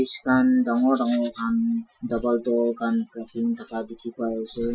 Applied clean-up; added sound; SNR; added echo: classical method Wiener filter.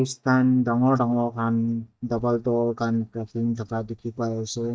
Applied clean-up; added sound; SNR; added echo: neural mask model DeepFilterNet 3.